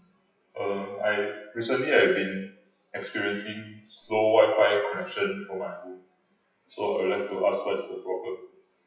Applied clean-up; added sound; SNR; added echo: classical method WPE with log-MMSE.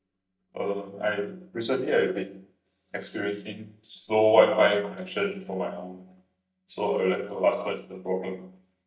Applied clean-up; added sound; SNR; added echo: neural mask model DeepFilterNet 3.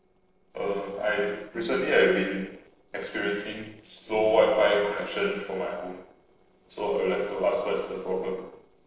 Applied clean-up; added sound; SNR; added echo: neural separator model SepFormer DNS4.